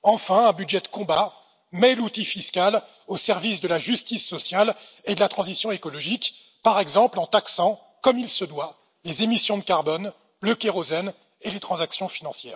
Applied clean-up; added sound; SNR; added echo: none; none; none; none.